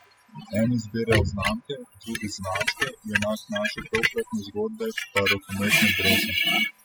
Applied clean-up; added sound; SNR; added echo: classical method spectral subtraction.